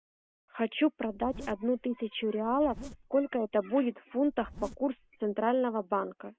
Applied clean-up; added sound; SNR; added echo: none; Zipper (clothing); 18 dB; none.